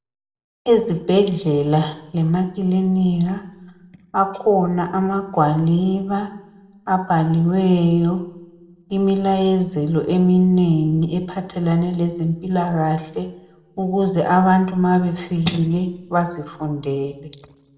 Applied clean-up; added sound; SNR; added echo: none; none; none; reverberation time 0.6 s.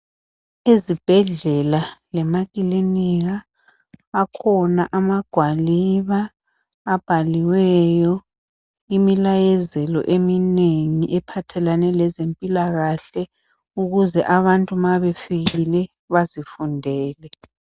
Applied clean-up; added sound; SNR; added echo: none; none; none; none.